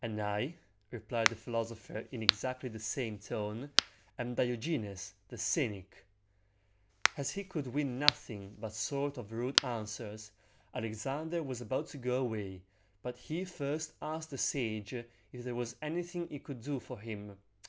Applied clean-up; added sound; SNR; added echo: none; Crack; 0 dB; none.